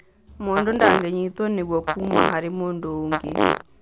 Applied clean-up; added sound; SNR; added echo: none; Fart; 1 dB; none.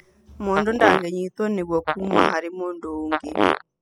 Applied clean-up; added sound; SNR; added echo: classical method spectral subtraction.